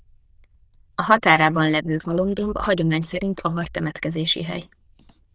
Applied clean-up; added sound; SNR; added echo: neural diffusion model UNIVERSE++.